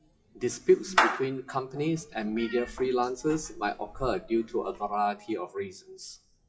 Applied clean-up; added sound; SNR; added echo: classical method WPE with log-MMSE.